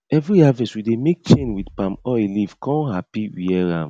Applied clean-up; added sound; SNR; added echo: none; Bass drum; 19 dB; none.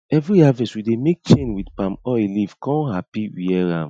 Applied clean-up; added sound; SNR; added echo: classical method Wiener filter.